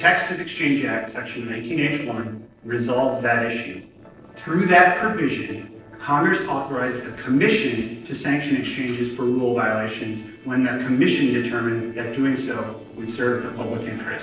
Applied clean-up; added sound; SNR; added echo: neural separator model SepFormer DNS4.